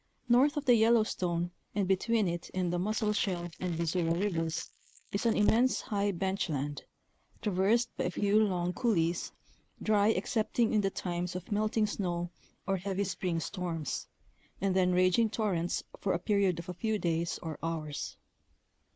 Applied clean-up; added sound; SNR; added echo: neural mask model Resemble Enhance denoiser.